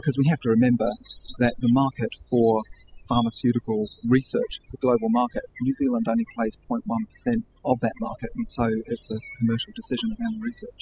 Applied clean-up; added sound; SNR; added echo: classical method spectral subtraction.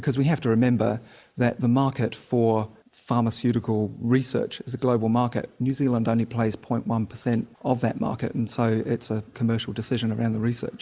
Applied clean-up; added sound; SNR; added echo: none; none; none; none.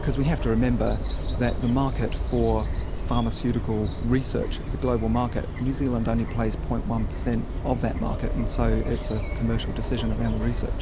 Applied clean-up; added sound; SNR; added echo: none; Bird vocalization, bird call, bird song; 1 dB; none.